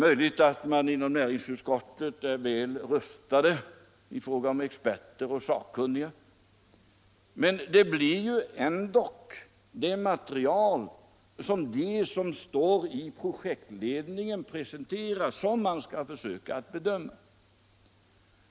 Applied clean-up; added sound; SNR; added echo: none; none; none; none.